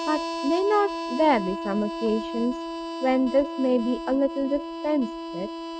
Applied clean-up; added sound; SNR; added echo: neural mask model RNNoise.